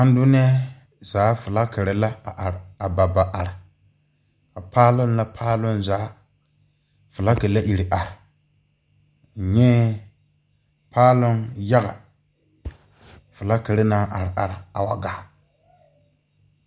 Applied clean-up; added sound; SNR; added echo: none; none; none; none.